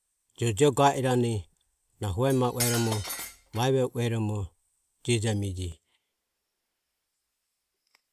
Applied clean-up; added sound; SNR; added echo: none; Cutlery, silverware; 7 dB; none.